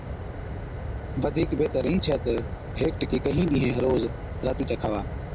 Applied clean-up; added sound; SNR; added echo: none; Fire; 6 dB; none.